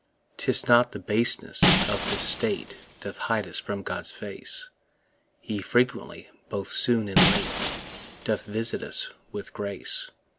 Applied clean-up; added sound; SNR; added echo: none; Shatter; 1 dB; none.